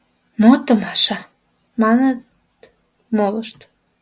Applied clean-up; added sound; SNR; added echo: none; none; none; none.